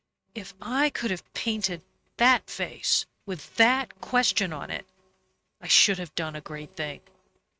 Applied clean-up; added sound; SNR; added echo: neural mask model RNNoise.